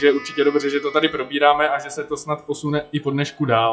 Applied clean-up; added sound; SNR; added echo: classical method WPE with log-MMSE.